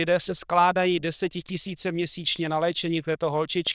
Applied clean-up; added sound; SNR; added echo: neural diffusion model UNIVERSE++.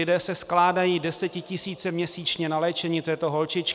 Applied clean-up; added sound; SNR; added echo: none; none; none; none.